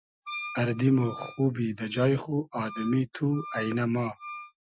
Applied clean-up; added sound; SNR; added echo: classical method Wiener filter.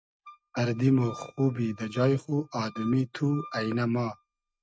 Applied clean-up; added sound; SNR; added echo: neural mask model RNNoise.